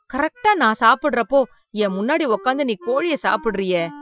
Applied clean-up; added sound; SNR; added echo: classical method Wiener filter.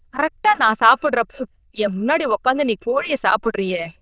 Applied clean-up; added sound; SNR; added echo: neural diffusion model UNIVERSE++.